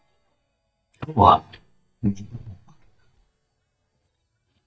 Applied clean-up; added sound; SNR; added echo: neural mask model DeepFilterNet 3.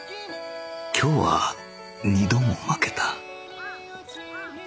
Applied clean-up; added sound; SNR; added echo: none; none; none; none.